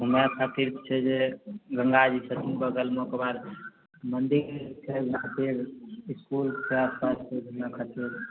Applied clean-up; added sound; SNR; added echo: none; none; none; none.